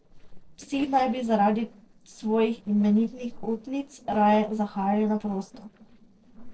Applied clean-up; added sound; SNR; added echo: neural separator model SepFormer DNS4.